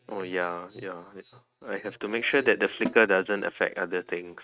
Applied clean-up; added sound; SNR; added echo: neural mask model RNNoise.